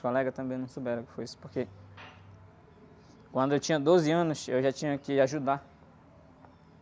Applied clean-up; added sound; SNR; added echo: none; none; none; none.